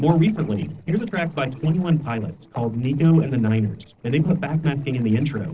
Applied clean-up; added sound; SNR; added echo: neural separator model SepFormer DNS4.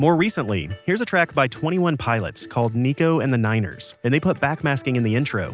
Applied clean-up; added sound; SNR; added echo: none; none; none; none.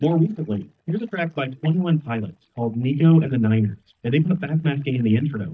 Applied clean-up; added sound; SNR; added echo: neural mask model DeepFilterNet 3.